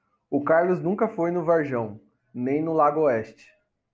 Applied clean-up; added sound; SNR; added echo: none; none; none; none.